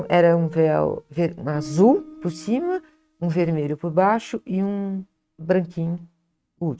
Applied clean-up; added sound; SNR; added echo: neural mask model RNNoise.